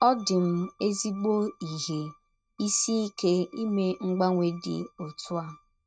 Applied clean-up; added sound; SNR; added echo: neural mask model RNNoise.